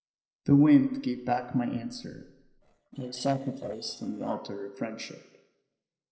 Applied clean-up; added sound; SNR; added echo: neural separator model SepFormer DNS4.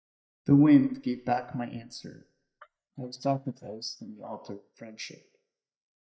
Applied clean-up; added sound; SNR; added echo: neural mask model DeepFilterNet 3.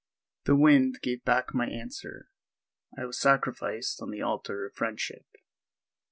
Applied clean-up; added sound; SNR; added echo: none; none; none; none.